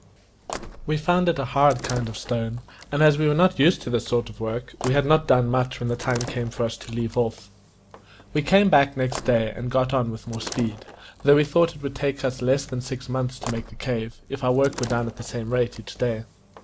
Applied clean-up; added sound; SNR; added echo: none; Slam; 17 dB; none.